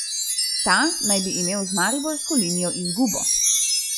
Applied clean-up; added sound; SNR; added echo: classical method log-MMSE.